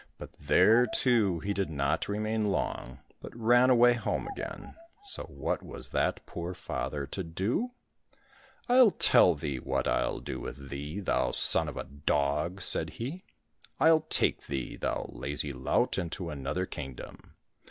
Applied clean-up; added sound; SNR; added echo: none; Bird vocalization, bird call, bird song; 19 dB; none.